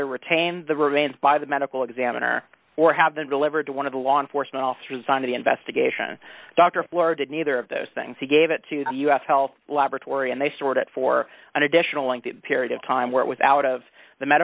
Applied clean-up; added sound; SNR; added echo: none; none; none; none.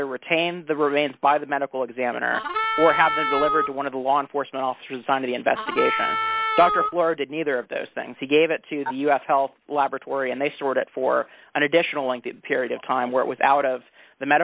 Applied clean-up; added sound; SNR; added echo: none; Harmonica; 1 dB; none.